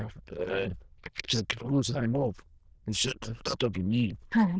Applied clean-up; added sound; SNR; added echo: neural diffusion model UNIVERSE++.